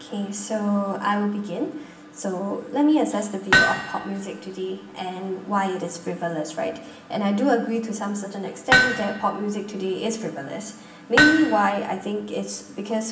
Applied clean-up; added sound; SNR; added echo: none; Hammer; -1 dB; reverberation time 0.9 s.